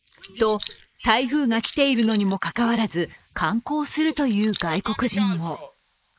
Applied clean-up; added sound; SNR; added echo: neural mask model Resemble Enhance denoiser.